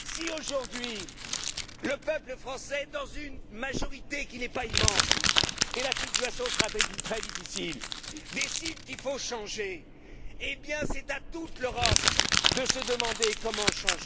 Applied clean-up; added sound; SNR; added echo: none; Crumpling, crinkling; -4 dB; none.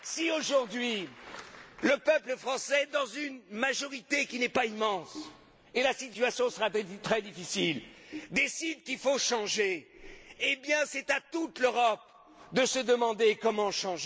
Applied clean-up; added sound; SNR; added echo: none; none; none; none.